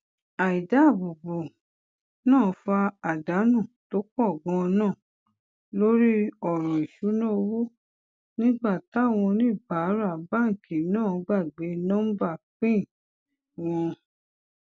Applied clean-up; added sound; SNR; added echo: none; none; none; none.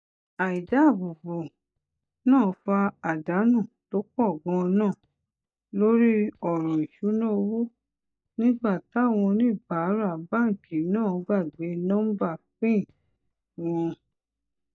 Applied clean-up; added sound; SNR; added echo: neural mask model DeepFilterNet 3.